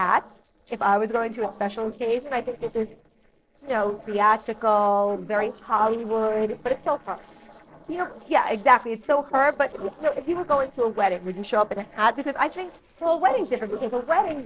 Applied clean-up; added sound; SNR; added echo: neural separator model SepFormer DNS4.